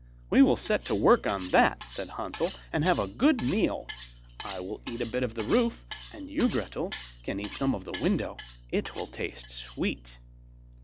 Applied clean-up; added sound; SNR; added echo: none; Cutlery, silverware; 14 dB; none.